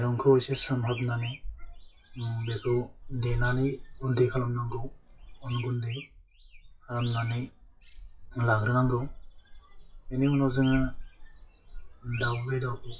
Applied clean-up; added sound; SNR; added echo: classical method WPE with log-MMSE.